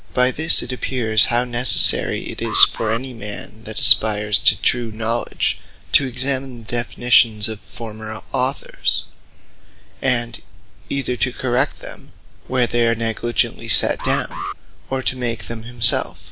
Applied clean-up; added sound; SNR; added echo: none; Alarm; 9 dB; none.